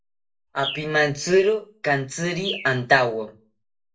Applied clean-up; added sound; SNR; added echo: none; Bird; 15 dB; reverberation time 0.2 s.